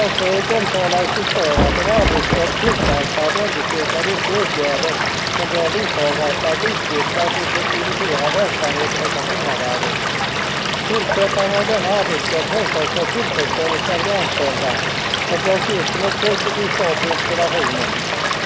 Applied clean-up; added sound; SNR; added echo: none; Thunder + Stream / Liquid; -2 dB; none.